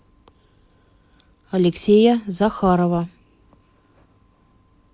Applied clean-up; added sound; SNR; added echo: none; none; none; none.